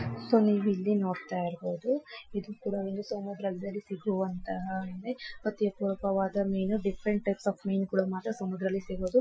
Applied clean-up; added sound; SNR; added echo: classical method Wiener filter.